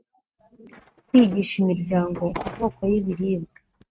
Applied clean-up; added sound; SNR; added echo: neural mask model RNNoise.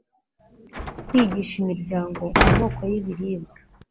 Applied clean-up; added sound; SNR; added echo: none; Slam; 0 dB; none.